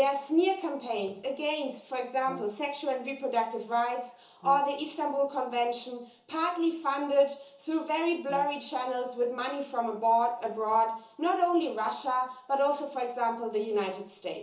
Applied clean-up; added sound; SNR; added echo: none; Brass instrument; 19 dB; reverberation time 0.8 s.